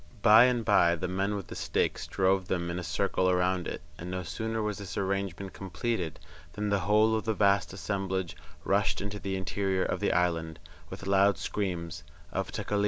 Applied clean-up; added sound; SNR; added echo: none; none; none; none.